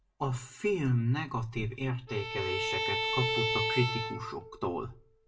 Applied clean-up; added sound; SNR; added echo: none; Bowed string instrument; 1 dB; reverberation time 0.2 s.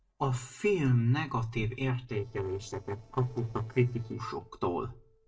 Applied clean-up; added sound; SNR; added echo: neural separator model SepFormer DNS4.